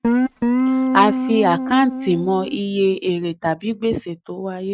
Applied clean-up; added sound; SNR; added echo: neural mask model RNNoise.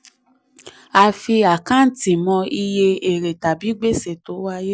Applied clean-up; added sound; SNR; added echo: none; none; none; none.